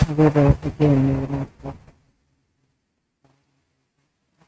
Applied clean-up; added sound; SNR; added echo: neural mask model RNNoise.